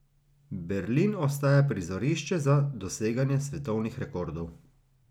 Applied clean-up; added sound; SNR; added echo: none; none; none; none.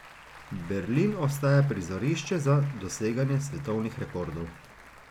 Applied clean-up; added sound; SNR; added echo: none; Applause; 20 dB; none.